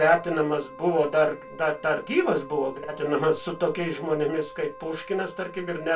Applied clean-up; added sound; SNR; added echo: none; Wind instrument, woodwind instrument; 18 dB; reverberation time 0.2 s.